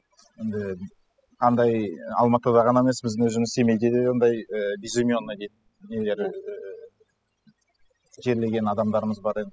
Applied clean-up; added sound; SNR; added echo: classical method spectral subtraction.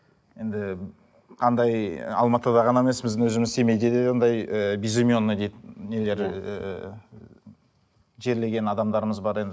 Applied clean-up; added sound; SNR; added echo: none; none; none; none.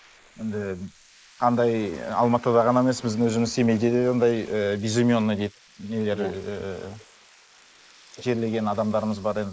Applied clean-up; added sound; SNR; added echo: neural mask model Resemble Enhance denoiser.